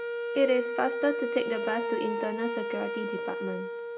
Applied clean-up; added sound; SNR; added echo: none; Wind instrument, woodwind instrument; 2 dB; none.